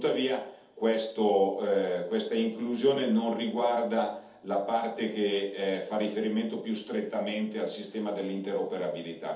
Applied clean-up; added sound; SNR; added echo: none; none; none; reverberation time 0.6 s.